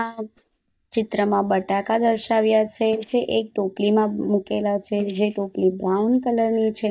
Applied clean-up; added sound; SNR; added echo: neural mask model DeepFilterNet 3.